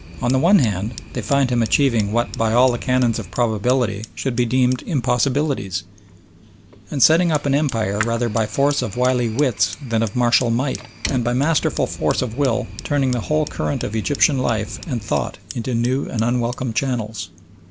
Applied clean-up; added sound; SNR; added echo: none; Fire; 15 dB; none.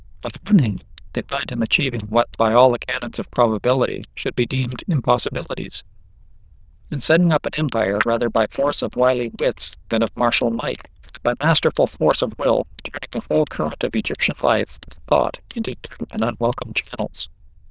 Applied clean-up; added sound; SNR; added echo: neural diffusion model UNIVERSE++.